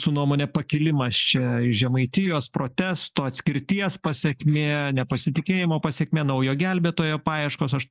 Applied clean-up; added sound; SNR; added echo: neural mask model Resemble Enhance denoiser.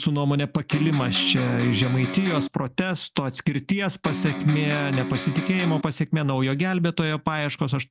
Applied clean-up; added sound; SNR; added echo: none; Electric guitar; 6 dB; none.